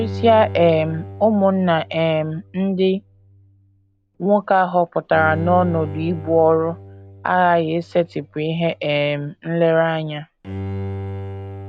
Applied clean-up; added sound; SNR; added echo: none; Bowed string instrument; 13 dB; none.